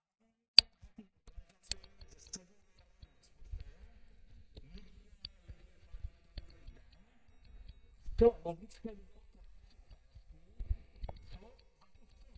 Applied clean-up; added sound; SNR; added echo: neural mask model DeepFilterNet 3.